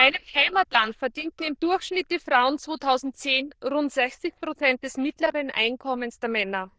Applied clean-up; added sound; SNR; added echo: neural diffusion model UNIVERSE++.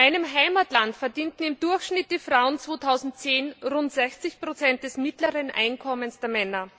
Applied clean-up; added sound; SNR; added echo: none; none; none; none.